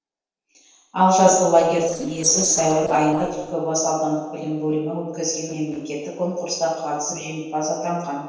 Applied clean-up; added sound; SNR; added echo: neural separator model SepFormer DNS4.